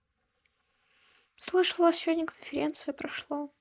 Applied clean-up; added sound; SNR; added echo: neural mask model Resemble Enhance denoiser.